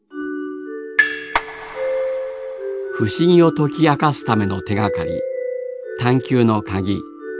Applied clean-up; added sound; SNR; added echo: none; none; none; none.